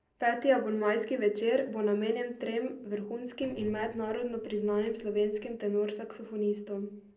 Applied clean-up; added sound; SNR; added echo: neural separator model SepFormer DNS4.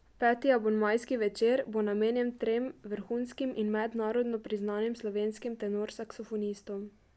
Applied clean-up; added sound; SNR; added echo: none; none; none; none.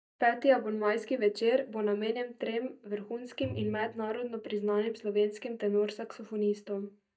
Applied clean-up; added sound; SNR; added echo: neural mask model DeepFilterNet 3.